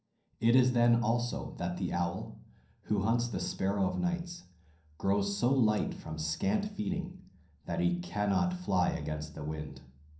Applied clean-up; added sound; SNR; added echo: none; none; none; reverberation time 0.6 s.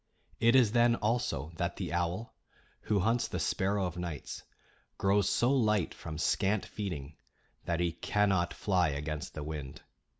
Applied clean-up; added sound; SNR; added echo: none; none; none; none.